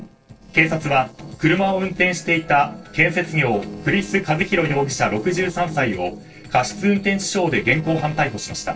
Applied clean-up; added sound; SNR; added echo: neural separator model SepFormer DNS4.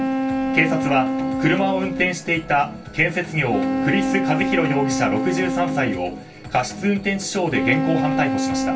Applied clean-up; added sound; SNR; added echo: none; Wind instrument, woodwind instrument; 1 dB; reverberation time 0.2 s.